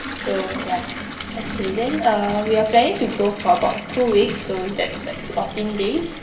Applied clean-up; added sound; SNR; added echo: none; Bathtub (filling or washing) / Water tap, faucet; 9 dB; reverberation time 0.5 s.